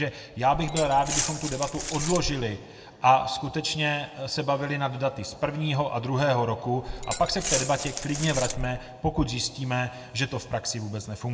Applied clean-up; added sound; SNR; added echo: none; Glass; 6 dB; reverberation time 1.1 s.